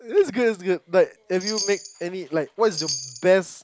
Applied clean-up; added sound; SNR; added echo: none; Chime; 11 dB; none.